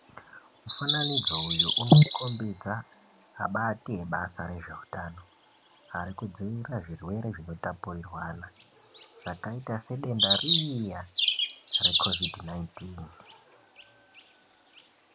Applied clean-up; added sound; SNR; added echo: none; Bird vocalization, bird call, bird song; 2 dB; none.